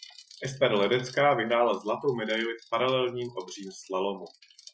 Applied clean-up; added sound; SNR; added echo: classical method Wiener filter.